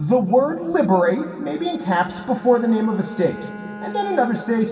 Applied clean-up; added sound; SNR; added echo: none; Bowed string instrument; 17 dB; reverberation time 1.9 s.